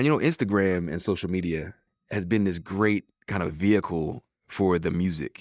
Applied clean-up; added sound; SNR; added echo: neural mask model DeepFilterNet 3.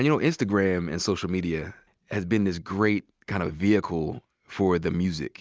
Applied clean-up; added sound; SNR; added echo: none; none; none; none.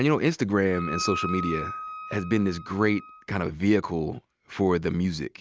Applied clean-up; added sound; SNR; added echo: none; Wind instrument, woodwind instrument; 10 dB; none.